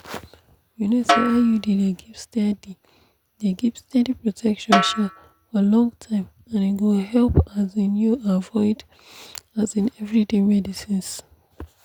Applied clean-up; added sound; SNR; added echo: none; Snare drum; 4 dB; none.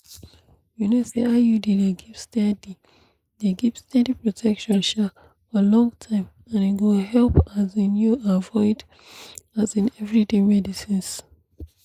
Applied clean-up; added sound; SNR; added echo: neural mask model Resemble Enhance denoiser.